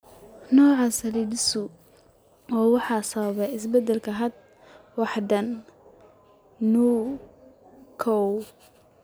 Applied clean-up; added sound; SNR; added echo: none; none; none; none.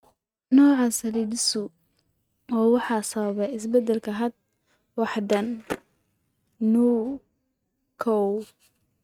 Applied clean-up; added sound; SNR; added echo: neural mask model RNNoise.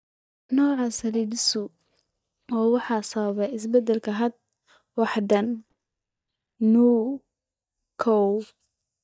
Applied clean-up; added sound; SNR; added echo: neural mask model DeepFilterNet 3.